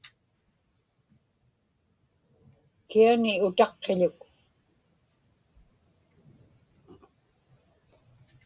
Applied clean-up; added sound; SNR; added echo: none; none; none; none.